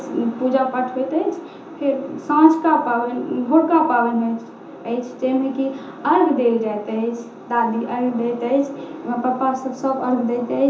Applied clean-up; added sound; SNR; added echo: none; none; none; reverberation time 0.6 s.